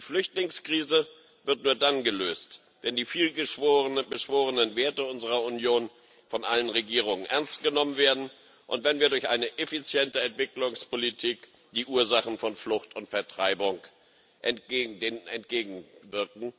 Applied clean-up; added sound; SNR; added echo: none; none; none; none.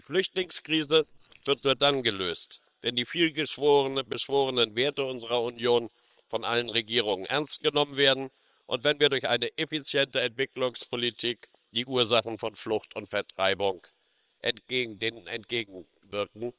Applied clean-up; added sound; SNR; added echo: neural separator model SepFormer WHAM!.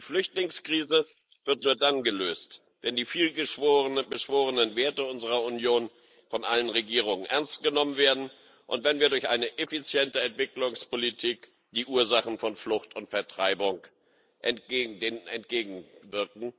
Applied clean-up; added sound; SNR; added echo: neural mask model Resemble Enhance denoiser.